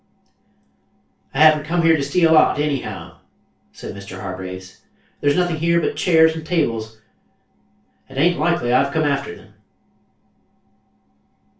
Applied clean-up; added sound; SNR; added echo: none; none; none; reverberation time 0.3 s.